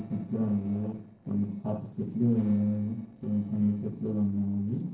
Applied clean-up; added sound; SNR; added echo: neural separator model SepFormer DNS4.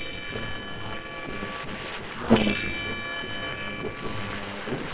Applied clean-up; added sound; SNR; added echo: neural separator model SepFormer WHAMR!.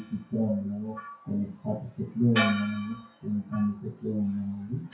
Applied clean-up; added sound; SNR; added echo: classical method WPE with log-MMSE.